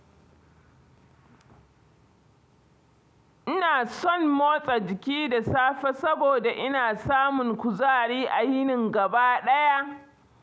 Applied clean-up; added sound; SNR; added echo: none; none; none; none.